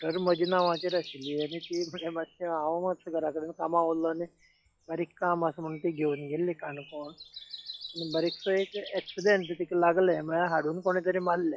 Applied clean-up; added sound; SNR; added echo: classical method log-MMSE.